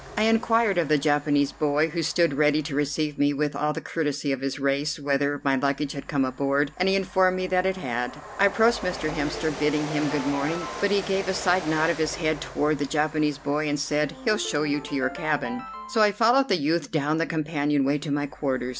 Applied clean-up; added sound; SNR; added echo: none; Train + Ringtone; 15 dB; none.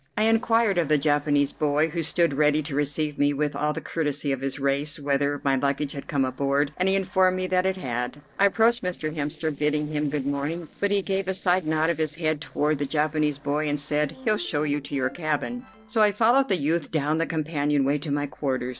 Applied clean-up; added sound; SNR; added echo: neural separator model SepFormer DNS4.